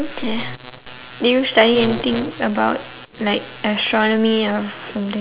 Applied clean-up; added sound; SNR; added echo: none; none; none; none.